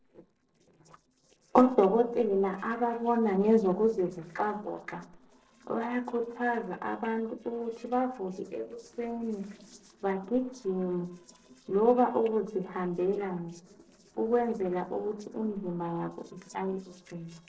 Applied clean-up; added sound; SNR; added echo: neural separator model SepFormer DNS4.